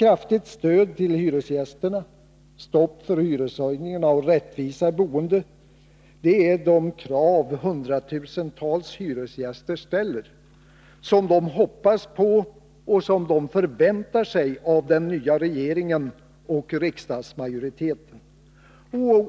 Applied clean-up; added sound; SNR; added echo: none; none; none; none.